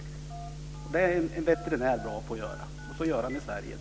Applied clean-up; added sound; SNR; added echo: none; Telephone; 19 dB; none.